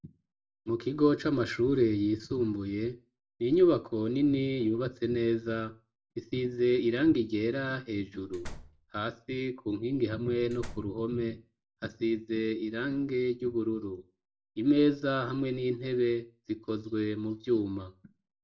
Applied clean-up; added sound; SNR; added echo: none; Slam; 14 dB; reverberation time 0.2 s.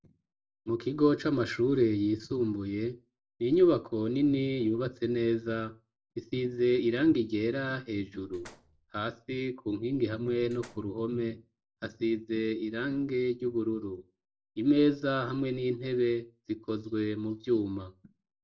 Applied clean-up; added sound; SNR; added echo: neural separator model SepFormer DNS4.